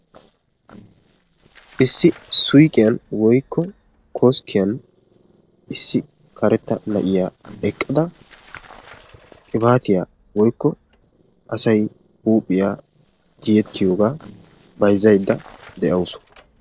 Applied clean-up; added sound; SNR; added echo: neural separator model SepFormer DNS4.